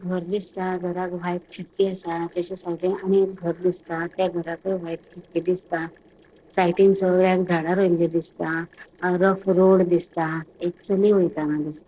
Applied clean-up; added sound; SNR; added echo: neural separator model SepFormer DNS4.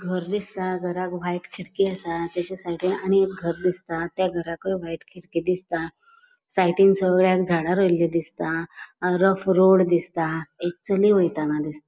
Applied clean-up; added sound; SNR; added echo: none; none; none; none.